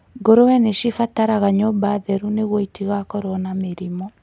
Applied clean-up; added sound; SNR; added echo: none; none; none; none.